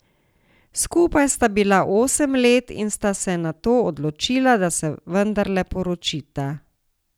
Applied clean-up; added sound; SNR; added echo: none; none; none; none.